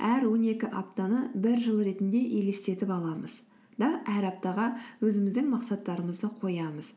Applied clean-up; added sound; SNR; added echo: none; none; none; none.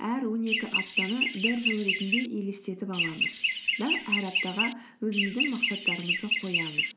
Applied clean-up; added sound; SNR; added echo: none; Chirp, tweet; -3 dB; none.